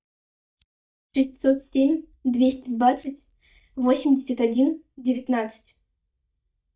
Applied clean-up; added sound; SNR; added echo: neural mask model DeepFilterNet 3.